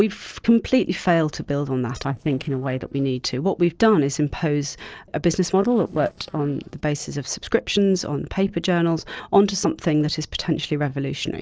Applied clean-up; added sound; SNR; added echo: neural separator model SepFormer DNS4.